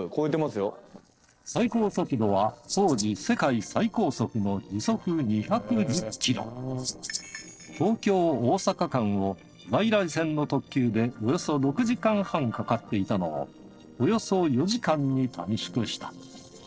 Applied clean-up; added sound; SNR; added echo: neural separator model SepFormer DNS4.